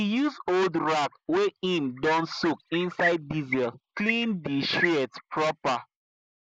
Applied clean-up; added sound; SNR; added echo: neural mask model Resemble Enhance denoiser.